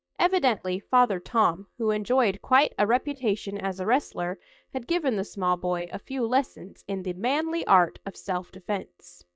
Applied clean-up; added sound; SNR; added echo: neural mask model DeepFilterNet 3.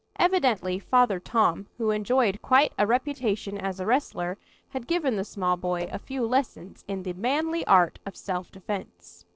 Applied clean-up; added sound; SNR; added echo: neural separator model SepFormer DNS4.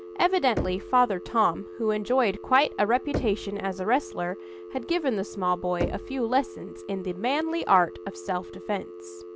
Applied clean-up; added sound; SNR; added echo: none; Knock + Telephone; 11 dB; none.